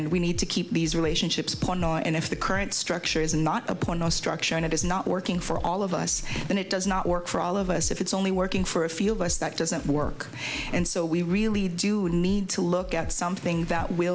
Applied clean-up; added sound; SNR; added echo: none; Breathing; 10 dB; none.